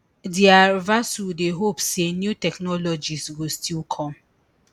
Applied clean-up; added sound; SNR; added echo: none; none; none; none.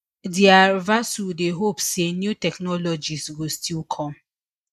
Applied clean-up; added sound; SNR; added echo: neural mask model Resemble Enhance denoiser.